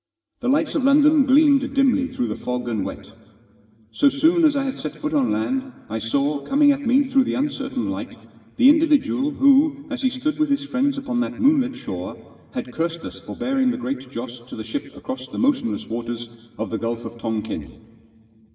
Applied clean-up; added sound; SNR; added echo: none; none; none; reverberation time 2.4 s.